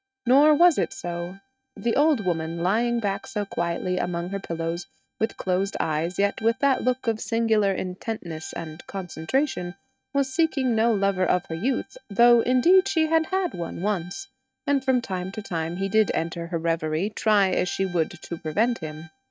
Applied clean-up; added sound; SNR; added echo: neural mask model RNNoise.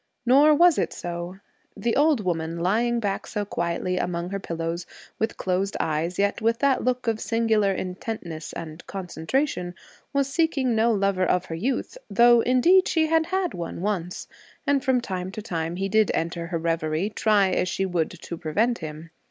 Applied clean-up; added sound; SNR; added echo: none; none; none; none.